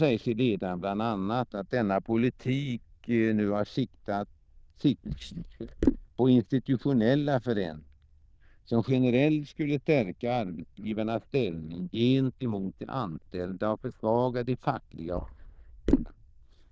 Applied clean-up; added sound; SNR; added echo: neural diffusion model UNIVERSE++.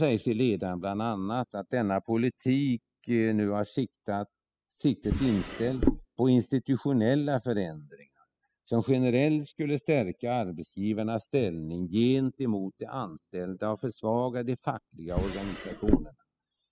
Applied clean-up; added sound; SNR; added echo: classical method spectral subtraction.